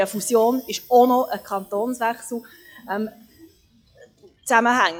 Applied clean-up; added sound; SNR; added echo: classical method log-MMSE.